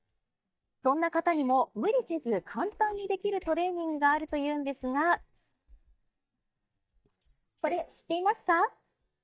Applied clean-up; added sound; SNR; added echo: neural mask model DeepFilterNet 3.